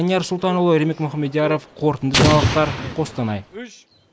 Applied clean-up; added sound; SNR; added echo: none; Explosion; 0 dB; none.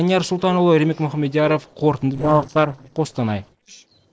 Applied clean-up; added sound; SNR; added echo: neural separator model SepFormer DNS4.